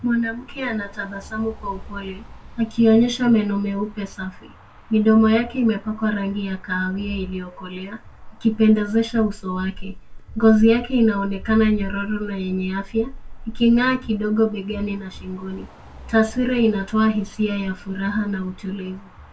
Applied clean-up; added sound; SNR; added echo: none; Motor vehicle (road); 16 dB; reverberation time 0.1 s.